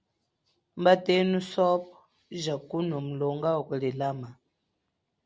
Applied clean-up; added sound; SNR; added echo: none; none; none; none.